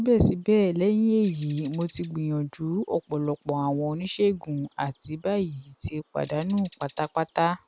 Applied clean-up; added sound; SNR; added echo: none; Bird; 19 dB; none.